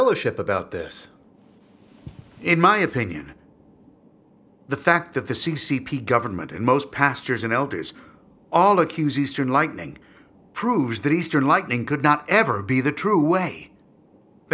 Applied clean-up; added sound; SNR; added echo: none; none; none; none.